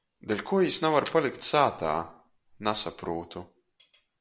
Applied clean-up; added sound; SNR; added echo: none; Camera; 16 dB; none.